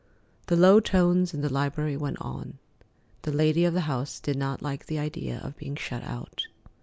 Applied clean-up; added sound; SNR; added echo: none; none; none; none.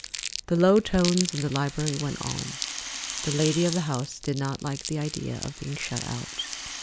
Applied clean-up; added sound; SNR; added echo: none; Rattle (instrument) + Crumpling, crinkling; 8 dB; none.